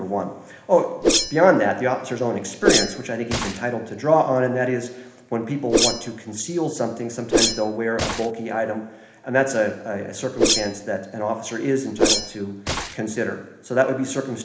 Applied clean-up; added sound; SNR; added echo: none; Whoosh, swoosh, swish; 4 dB; reverberation time 1.0 s.